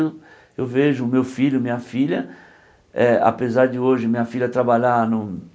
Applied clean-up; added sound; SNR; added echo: none; none; none; none.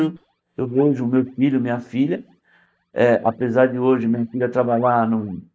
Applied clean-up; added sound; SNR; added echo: neural mask model DeepFilterNet 3.